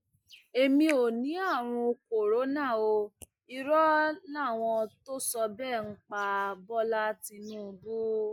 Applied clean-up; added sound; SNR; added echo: neural mask model Resemble Enhance denoiser.